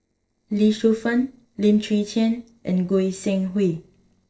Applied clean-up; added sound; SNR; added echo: neural separator model SepFormer DNS4.